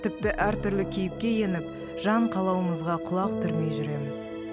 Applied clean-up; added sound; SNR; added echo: none; Bass drum; 16 dB; none.